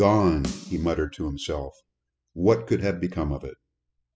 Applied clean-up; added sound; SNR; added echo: classical method spectral subtraction.